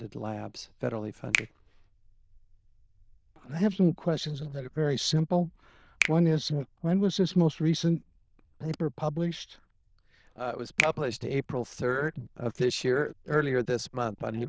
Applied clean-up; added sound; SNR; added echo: neural diffusion model UNIVERSE++.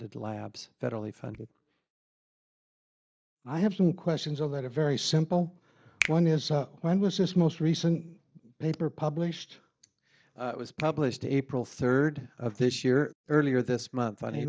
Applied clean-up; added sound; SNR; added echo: neural mask model DeepFilterNet 3.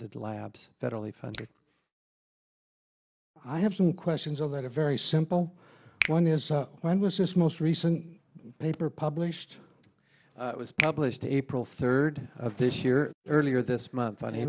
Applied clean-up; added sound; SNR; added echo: neural mask model Resemble Enhance denoiser.